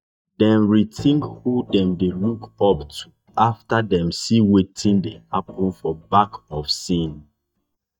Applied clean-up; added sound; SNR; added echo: neural mask model DeepFilterNet 3.